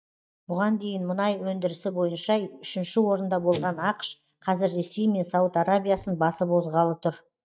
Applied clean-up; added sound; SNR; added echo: neural mask model DeepFilterNet 3.